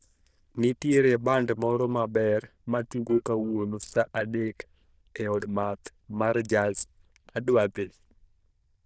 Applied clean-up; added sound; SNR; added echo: neural diffusion model UNIVERSE++.